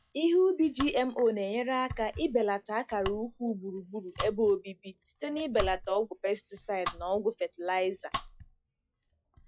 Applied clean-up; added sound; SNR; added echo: classical method log-MMSE.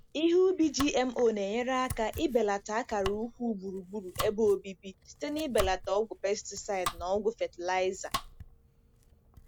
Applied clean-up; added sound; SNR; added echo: none; Domestic sounds, home sounds; 12 dB; none.